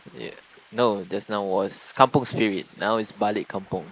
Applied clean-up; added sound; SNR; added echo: neural mask model Resemble Enhance denoiser.